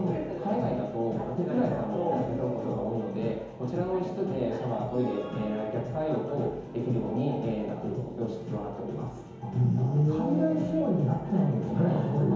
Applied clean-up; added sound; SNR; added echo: none; none; none; reverberation time 1.0 s.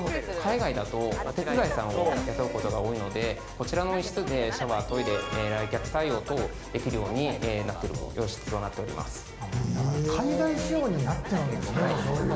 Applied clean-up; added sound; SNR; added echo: none; none; none; none.